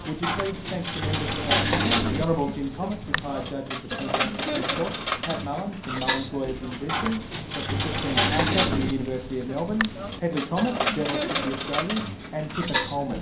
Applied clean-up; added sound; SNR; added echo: none; Coin (dropping); -2 dB; reverberation time 0.5 s.